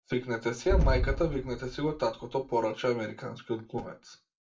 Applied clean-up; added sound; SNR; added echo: none; Boom; -1 dB; reverberation time 0.2 s.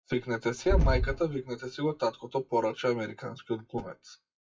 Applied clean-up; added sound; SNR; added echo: classical method WPE with log-MMSE.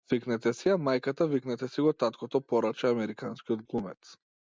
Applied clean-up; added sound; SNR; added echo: none; none; none; none.